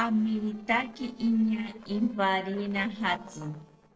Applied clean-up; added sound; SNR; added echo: neural separator model SepFormer DNS4.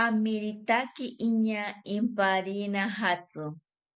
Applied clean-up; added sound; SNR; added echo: none; none; none; none.